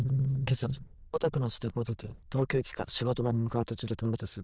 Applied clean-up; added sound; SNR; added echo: neural diffusion model UNIVERSE++.